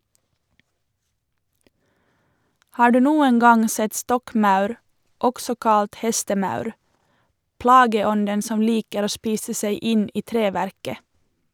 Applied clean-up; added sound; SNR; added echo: none; none; none; none.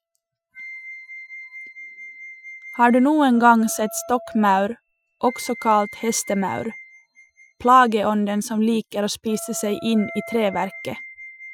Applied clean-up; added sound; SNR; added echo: classical method Wiener filter.